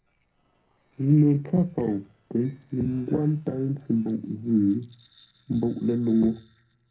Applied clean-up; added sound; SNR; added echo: neural separator model SepFormer DNS4.